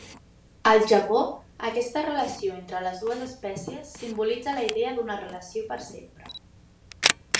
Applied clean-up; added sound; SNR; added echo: none; Camera; 8 dB; reverberation time 0.4 s.